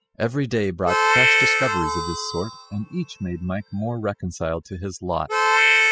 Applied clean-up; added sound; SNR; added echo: classical method spectral subtraction.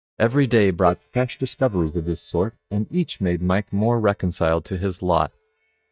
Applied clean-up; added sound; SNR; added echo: neural mask model DeepFilterNet 3.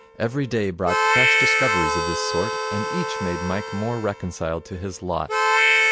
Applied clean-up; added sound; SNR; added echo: none; Harmonica; -4 dB; none.